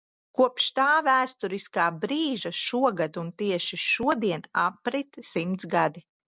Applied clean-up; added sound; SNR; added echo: none; none; none; none.